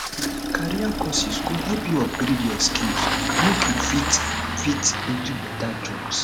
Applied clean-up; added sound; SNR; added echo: none; Engine starting; 0 dB; none.